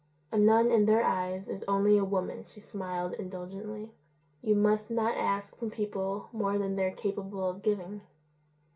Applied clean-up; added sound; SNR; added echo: none; none; none; reverberation time 0.2 s.